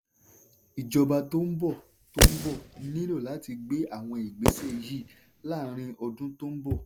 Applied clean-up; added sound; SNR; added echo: none; Fireworks; -3 dB; none.